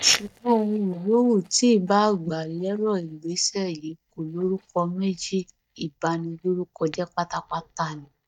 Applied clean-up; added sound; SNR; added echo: neural mask model DeepFilterNet 3.